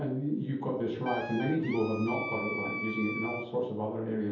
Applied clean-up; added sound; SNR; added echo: none; Wind instrument, woodwind instrument; 7 dB; reverberation time 0.7 s.